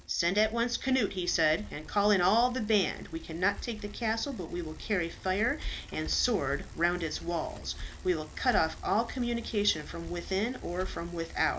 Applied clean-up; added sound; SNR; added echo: none; Bicycle; 12 dB; none.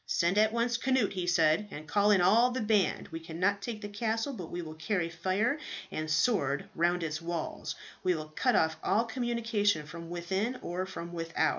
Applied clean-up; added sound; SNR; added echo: none; none; none; none.